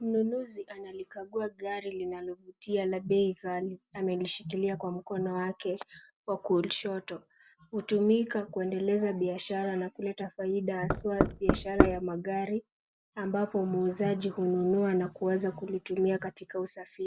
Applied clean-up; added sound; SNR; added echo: none; Knock; -4 dB; none.